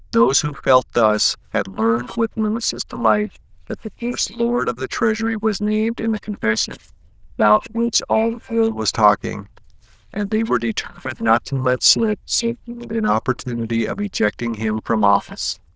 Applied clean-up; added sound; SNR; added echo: neural diffusion model UNIVERSE++.